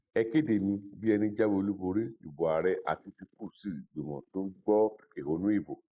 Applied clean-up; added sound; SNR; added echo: neural mask model Resemble Enhance denoiser.